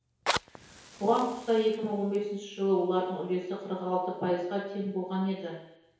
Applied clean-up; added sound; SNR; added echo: none; Fire; 12 dB; reverberation time 1.0 s.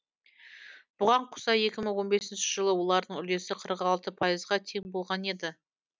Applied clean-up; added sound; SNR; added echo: none; none; none; none.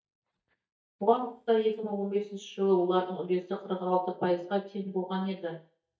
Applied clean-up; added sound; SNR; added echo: neural mask model DeepFilterNet 3.